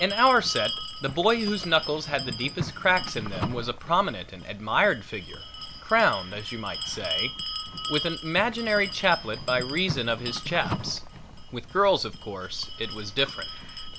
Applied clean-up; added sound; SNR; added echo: none; Bell; 9 dB; none.